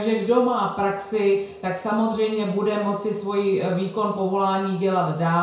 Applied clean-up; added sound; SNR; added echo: none; none; none; reverberation time 0.5 s.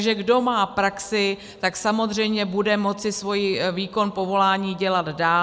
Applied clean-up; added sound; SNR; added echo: none; none; none; none.